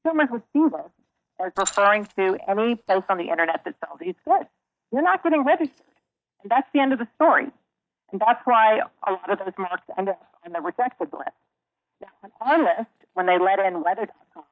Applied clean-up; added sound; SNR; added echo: neural mask model DeepFilterNet 3.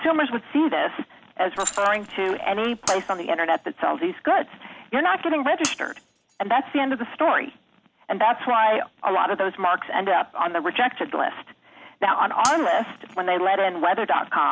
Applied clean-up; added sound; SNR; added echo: none; Keys jangling + Shatter; 14 dB; none.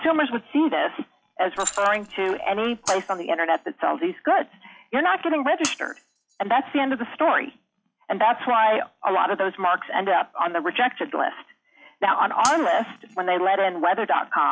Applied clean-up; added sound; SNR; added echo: classical method log-MMSE.